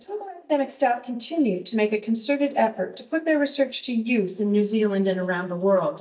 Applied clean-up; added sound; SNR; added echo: neural mask model DeepFilterNet 3.